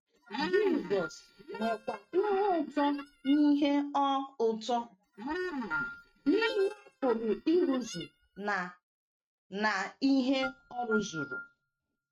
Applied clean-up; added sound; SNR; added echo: neural mask model RNNoise.